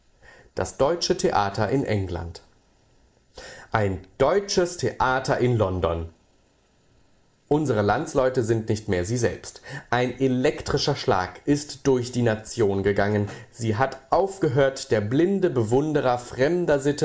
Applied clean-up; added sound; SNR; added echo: neural mask model Resemble Enhance denoiser.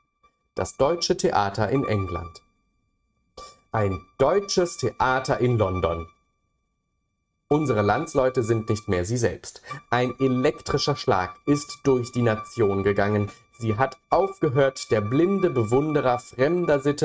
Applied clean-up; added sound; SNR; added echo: neural mask model RNNoise.